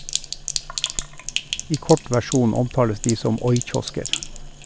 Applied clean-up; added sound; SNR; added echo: none; Sink (filling or washing); 6 dB; none.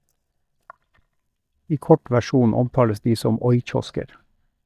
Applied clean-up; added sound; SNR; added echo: neural mask model DeepFilterNet 3.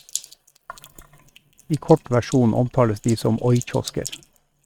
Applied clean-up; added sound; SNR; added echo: neural mask model RNNoise.